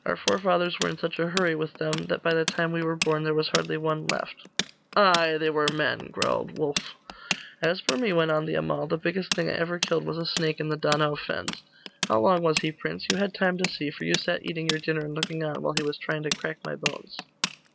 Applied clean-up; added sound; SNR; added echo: none; Tools; 8 dB; none.